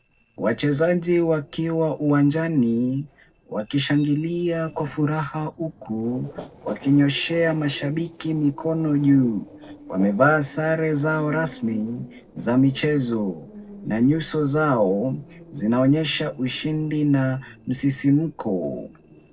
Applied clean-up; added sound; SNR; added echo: neural separator model SepFormer DNS4.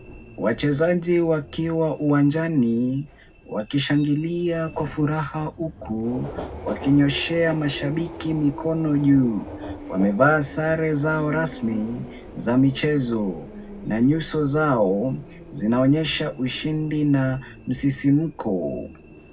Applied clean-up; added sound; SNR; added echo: none; Subway, metro, underground; 15 dB; reverberation time 0.4 s.